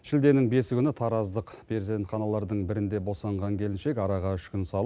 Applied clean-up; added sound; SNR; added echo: none; none; none; none.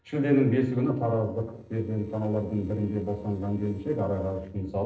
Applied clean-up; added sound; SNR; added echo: neural separator model SepFormer DNS4.